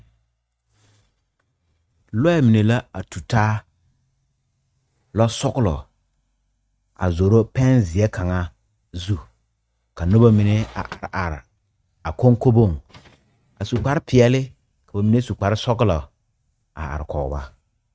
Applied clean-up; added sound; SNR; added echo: neural mask model RNNoise.